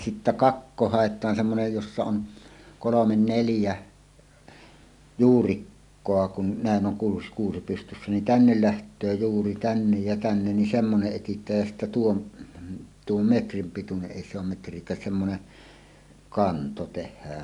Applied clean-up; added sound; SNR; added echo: none; none; none; none.